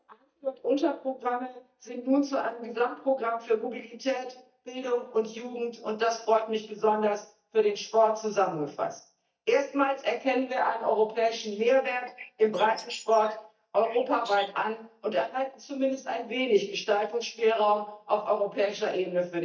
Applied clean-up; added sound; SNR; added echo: neural mask model DeepFilterNet 3.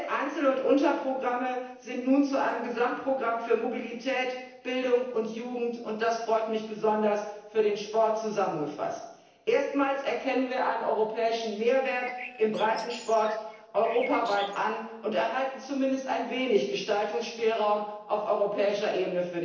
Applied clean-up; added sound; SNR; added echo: neural separator model SepFormer DNS4.